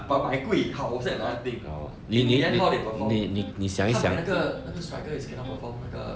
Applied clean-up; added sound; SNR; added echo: none; Electric guitar; 15 dB; none.